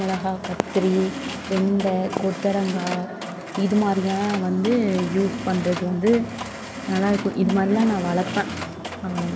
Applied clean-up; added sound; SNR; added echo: none; Mechanisms; 12 dB; none.